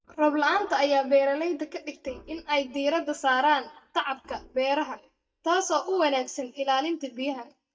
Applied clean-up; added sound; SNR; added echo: neural mask model DeepFilterNet 3.